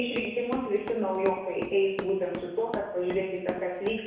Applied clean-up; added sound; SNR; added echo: none; Run; 11 dB; reverberation time 1.0 s.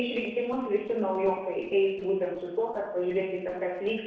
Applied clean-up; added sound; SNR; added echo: neural separator model SepFormer DNS4.